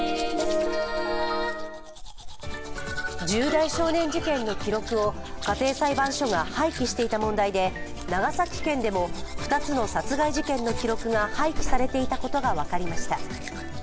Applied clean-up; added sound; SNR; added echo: none; Domestic sounds, home sounds; 4 dB; none.